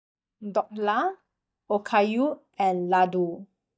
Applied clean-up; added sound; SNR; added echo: neural mask model DeepFilterNet 3.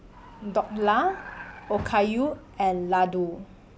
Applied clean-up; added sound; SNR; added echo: none; Vehicle; 16 dB; none.